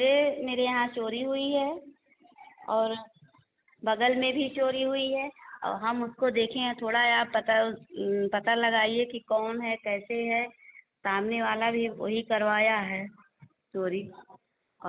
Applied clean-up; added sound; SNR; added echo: none; none; none; none.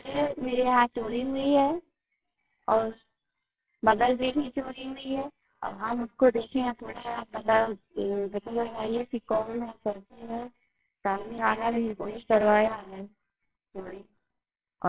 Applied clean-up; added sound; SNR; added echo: neural separator model SepFormer WHAMR!.